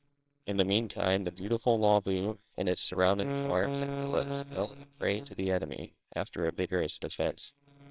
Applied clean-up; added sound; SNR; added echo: neural separator model SepFormer WHAMR!.